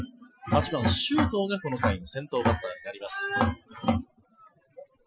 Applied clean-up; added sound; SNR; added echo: classical method Wiener filter.